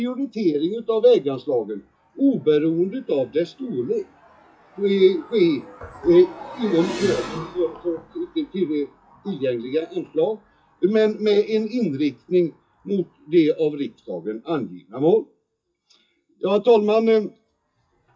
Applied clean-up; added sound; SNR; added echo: classical method WPE with log-MMSE.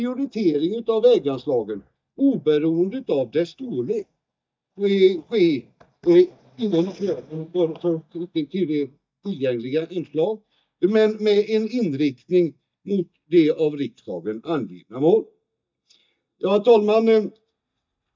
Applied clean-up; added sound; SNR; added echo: neural mask model DeepFilterNet 3.